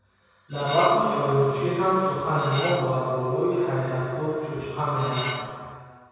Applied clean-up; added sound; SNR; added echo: none; Cutlery, silverware; 10 dB; reverberation time 2.2 s.